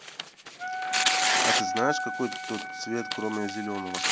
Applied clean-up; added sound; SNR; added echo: none; Tearing + Wind instrument, woodwind instrument; -5 dB; none.